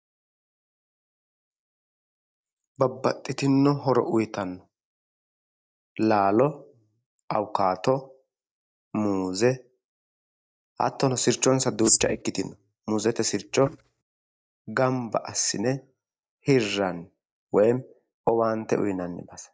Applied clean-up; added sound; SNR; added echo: neural mask model DeepFilterNet 3.